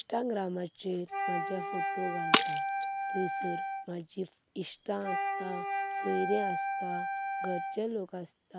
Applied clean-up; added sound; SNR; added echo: none; Shatter + Wind instrument, woodwind instrument; -3 dB; none.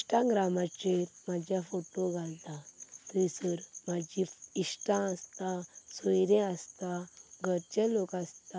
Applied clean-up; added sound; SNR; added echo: none; none; none; none.